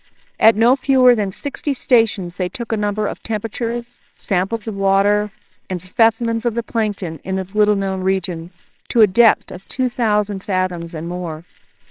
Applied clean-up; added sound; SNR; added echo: neural separator model SepFormer WHAMR!.